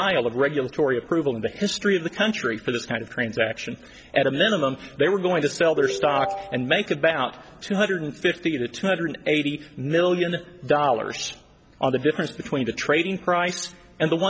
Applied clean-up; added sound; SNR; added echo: none; Ringtone; 6 dB; none.